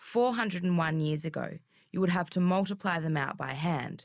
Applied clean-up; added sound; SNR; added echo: neural mask model Resemble Enhance denoiser.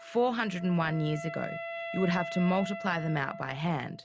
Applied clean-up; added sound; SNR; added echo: none; Wind instrument, woodwind instrument; 10 dB; none.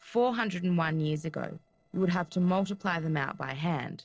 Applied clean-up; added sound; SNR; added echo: neural separator model SepFormer DNS4.